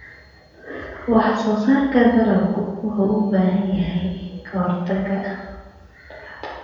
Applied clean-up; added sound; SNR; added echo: none; none; none; reverberation time 1.2 s.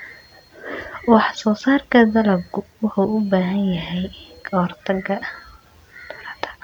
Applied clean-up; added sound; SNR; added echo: none; none; none; none.